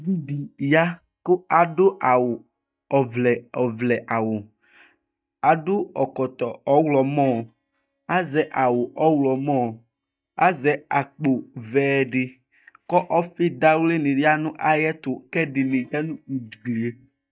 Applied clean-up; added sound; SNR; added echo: neural mask model DeepFilterNet 3.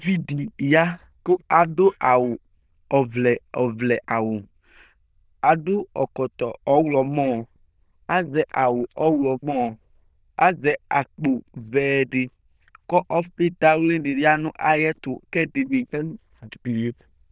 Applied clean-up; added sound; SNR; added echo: neural diffusion model UNIVERSE++.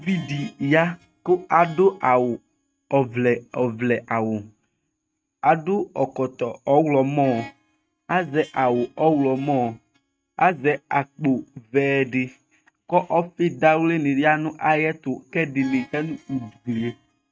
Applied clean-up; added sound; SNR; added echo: neural mask model RNNoise.